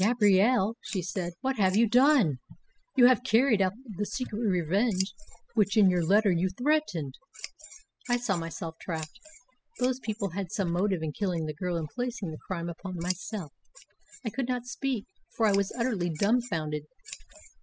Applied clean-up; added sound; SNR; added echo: classical method spectral subtraction.